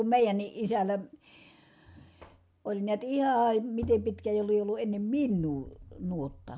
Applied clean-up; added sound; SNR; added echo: none; none; none; none.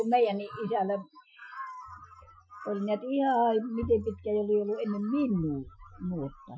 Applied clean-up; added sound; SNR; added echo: classical method Wiener filter.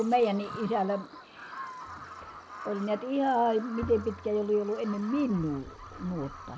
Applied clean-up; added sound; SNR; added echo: none; Bird vocalization, bird call, bird song; 14 dB; none.